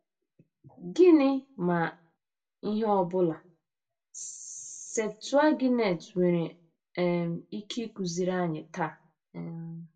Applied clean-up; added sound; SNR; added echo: none; none; none; reverberation time 0.2 s.